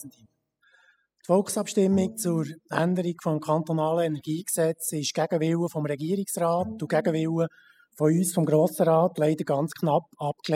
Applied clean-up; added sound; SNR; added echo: classical method spectral subtraction.